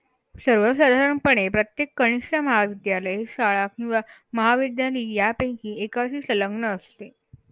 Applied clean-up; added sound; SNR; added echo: none; none; none; none.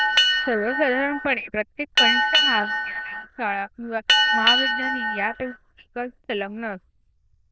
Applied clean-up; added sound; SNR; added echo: neural diffusion model UNIVERSE++.